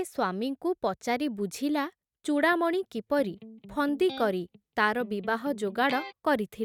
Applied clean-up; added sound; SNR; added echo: neural mask model RNNoise.